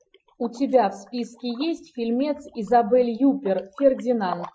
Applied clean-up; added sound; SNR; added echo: classical method Wiener filter.